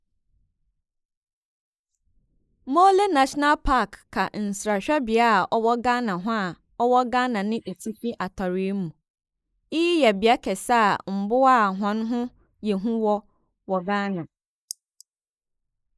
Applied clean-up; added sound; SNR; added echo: neural mask model Resemble Enhance denoiser.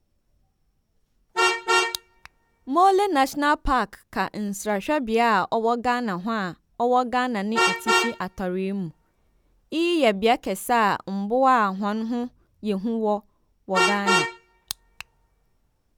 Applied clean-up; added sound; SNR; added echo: none; Vehicle horn, car horn, honking; 6 dB; none.